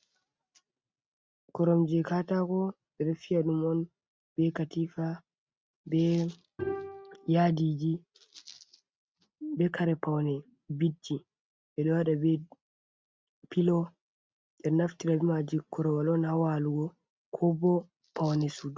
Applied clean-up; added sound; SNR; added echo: neural mask model RNNoise.